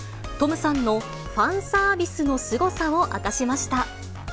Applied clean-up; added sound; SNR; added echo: none; none; none; none.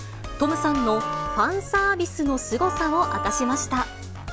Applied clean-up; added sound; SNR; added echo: none; Wind instrument, woodwind instrument; 7 dB; none.